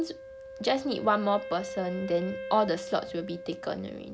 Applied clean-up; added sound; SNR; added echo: none; Wind instrument, woodwind instrument; 10 dB; none.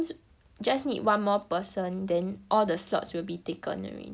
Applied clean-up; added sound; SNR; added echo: none; none; none; none.